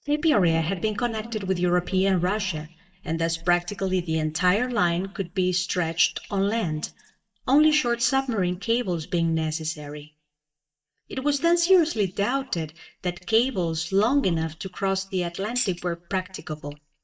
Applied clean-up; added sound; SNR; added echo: neural mask model DeepFilterNet 3.